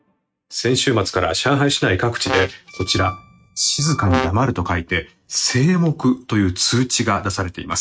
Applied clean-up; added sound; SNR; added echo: neural mask model RNNoise.